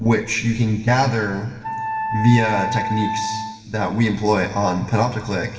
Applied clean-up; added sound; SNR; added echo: none; Wind instrument, woodwind instrument; 7 dB; reverberation time 1.8 s.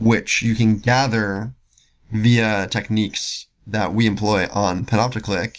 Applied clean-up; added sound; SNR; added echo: none; none; none; none.